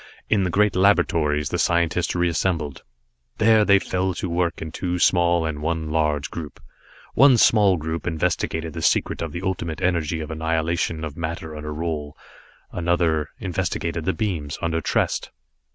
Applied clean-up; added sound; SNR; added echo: none; none; none; none.